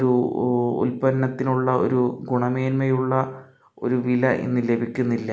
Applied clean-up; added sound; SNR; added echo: none; none; none; none.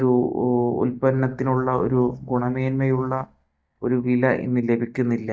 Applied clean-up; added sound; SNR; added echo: neural mask model DeepFilterNet 3.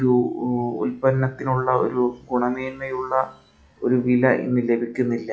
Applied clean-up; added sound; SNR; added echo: classical method log-MMSE.